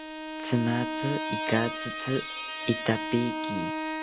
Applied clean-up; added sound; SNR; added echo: none; Bowed string instrument; 3 dB; none.